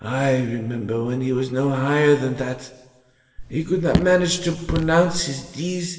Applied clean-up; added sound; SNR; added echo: none; Raindrop / Drip; 7 dB; reverberation time 1.2 s.